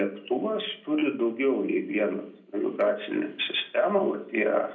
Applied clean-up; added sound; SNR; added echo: none; none; none; reverberation time 0.4 s.